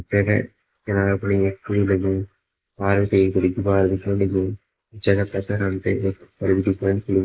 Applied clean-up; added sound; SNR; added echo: neural mask model Resemble Enhance denoiser.